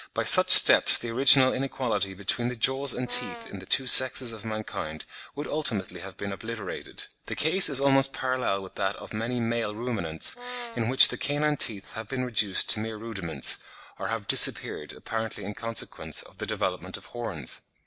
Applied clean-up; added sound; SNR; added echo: none; Brass instrument; 17 dB; none.